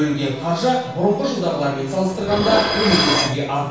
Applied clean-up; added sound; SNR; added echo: none; Dishes, pots, and pans; 5 dB; reverberation time 0.7 s.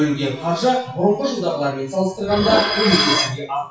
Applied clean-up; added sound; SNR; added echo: classical method WPE with log-MMSE.